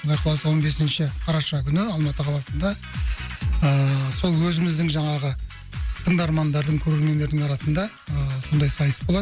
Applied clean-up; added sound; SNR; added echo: none; none; none; none.